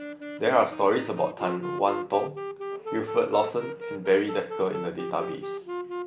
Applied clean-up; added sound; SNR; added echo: none; Wind instrument, woodwind instrument; 8 dB; none.